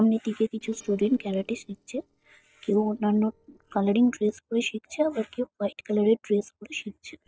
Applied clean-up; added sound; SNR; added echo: neural separator model SepFormer DNS4.